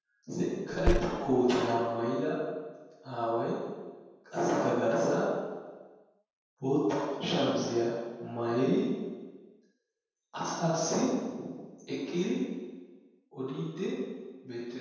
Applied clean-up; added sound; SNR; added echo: none; Car; 0 dB; reverberation time 1.2 s.